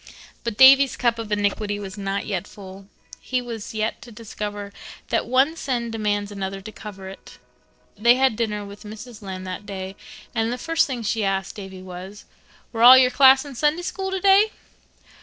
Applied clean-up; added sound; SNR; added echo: neural separator model SepFormer DNS4.